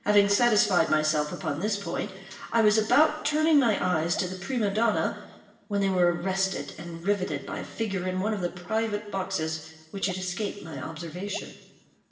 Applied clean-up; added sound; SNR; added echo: none; Raindrop / Drip; 19 dB; reverberation time 1.1 s.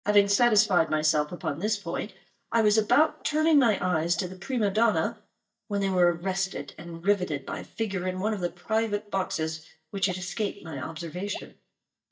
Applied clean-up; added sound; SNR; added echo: neural mask model DeepFilterNet 3.